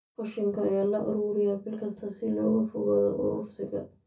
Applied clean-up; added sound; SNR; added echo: none; none; none; reverberation time 0.3 s.